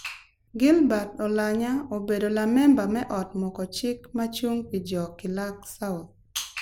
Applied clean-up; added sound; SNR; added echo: none; none; none; none.